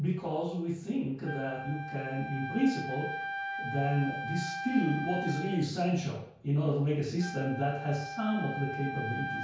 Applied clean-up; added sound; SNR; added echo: none; Wind instrument, woodwind instrument; 8 dB; reverberation time 0.5 s.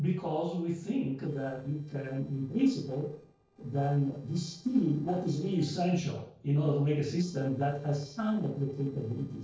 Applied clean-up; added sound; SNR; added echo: neural separator model SepFormer DNS4.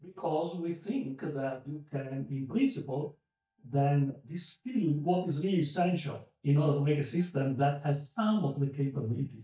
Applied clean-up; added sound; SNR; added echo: neural mask model DeepFilterNet 3.